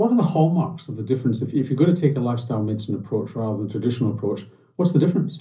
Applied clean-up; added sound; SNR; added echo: none; none; none; reverberation time 0.5 s.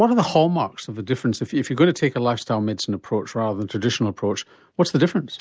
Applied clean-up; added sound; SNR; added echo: none; none; none; none.